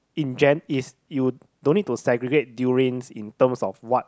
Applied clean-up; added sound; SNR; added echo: none; none; none; none.